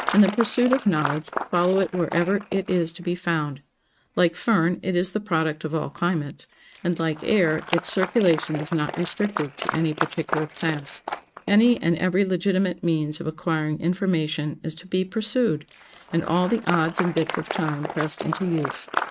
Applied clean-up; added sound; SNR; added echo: neural mask model RNNoise.